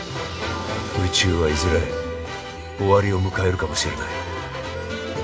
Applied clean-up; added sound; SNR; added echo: none; Harmonica; 17 dB; reverberation time 0.3 s.